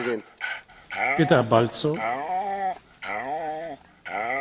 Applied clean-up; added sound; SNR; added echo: none; Dog; 3 dB; none.